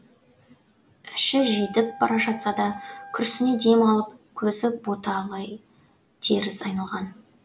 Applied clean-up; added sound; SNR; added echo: none; Wind instrument, woodwind instrument; 20 dB; none.